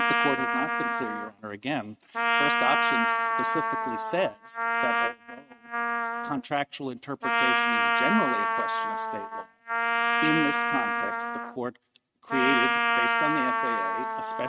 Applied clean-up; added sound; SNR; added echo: neural mask model RNNoise.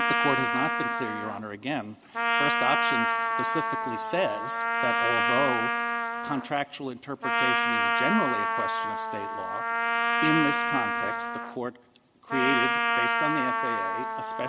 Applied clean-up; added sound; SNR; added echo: none; Trumpet; -5 dB; none.